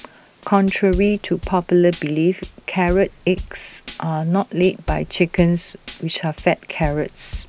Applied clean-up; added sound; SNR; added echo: none; Tambourine / Drum / Drum kit; 14 dB; none.